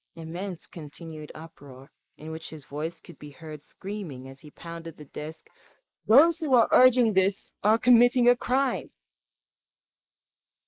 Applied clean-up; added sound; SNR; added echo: neural mask model Resemble Enhance denoiser.